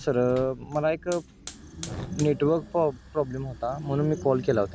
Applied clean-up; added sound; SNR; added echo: none; Hiss / Fire; 18 dB; none.